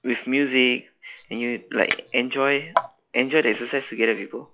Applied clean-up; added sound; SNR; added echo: classical method log-MMSE.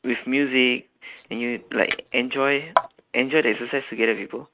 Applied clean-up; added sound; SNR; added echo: neural mask model RNNoise.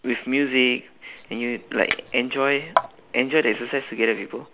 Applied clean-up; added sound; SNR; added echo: none; Chink, clink; 6 dB; none.